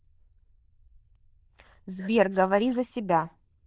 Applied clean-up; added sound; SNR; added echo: neural diffusion model UNIVERSE++.